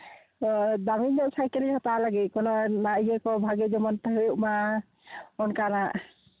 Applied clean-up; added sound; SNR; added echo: none; none; none; none.